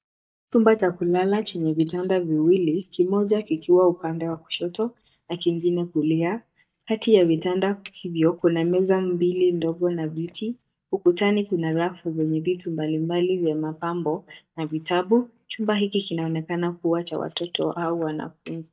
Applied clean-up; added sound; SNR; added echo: neural mask model DeepFilterNet 3.